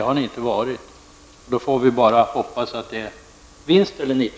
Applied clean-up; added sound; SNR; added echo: none; none; none; none.